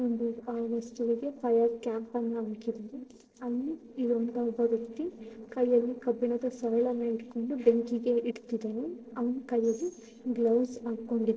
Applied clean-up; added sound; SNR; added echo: neural separator model SepFormer DNS4.